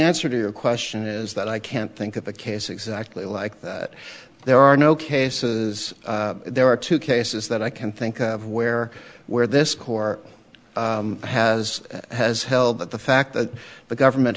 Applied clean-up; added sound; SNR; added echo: none; none; none; none.